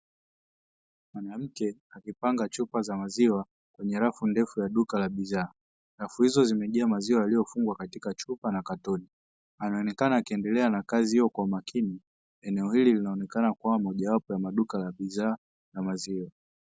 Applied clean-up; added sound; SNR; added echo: none; none; none; none.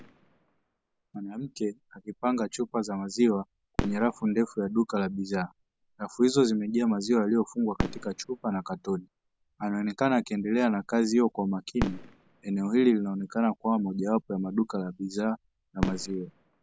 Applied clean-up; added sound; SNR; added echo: none; Fireworks; 13 dB; none.